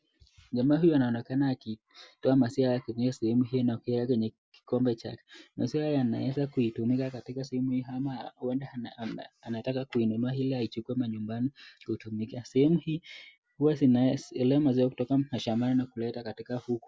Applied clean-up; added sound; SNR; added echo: none; none; none; none.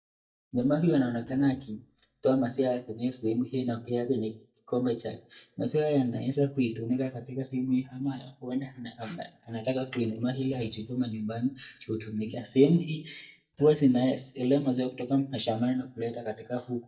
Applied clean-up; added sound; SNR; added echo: neural mask model DeepFilterNet 3.